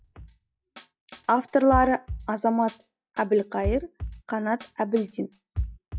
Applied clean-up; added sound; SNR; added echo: classical method log-MMSE.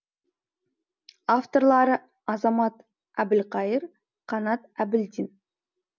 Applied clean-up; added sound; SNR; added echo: none; none; none; none.